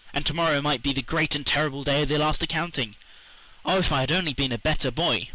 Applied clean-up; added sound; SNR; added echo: none; none; none; none.